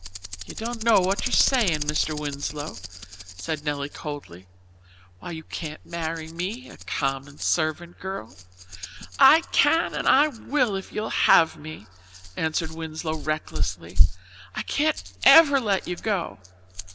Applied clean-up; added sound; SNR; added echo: none; Rattle; 3 dB; none.